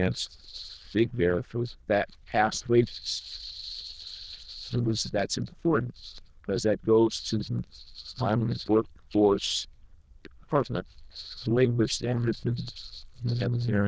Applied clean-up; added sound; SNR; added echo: neural diffusion model UNIVERSE++.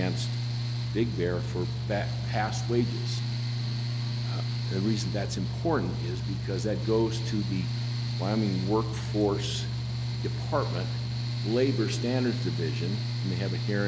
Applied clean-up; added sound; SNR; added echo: none; Mechanical fan; -2 dB; none.